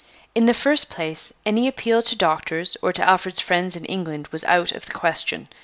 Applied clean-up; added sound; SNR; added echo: none; none; none; none.